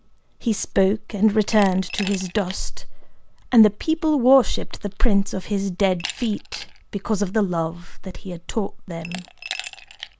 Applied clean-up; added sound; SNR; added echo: none; Glass; 19 dB; none.